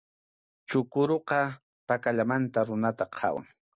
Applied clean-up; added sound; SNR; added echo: none; none; none; none.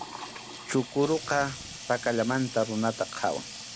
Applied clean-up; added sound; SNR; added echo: none; Sink (filling or washing) / Water tap, faucet; 12 dB; none.